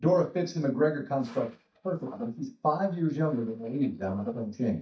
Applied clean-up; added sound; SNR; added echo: neural mask model DeepFilterNet 3.